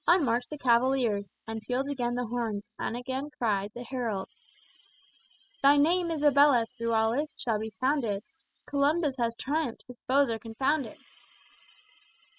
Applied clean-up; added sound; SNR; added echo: classical method spectral subtraction.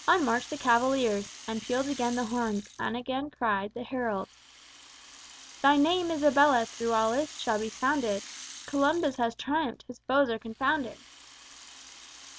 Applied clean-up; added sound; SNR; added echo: none; Rattle (instrument); 18 dB; none.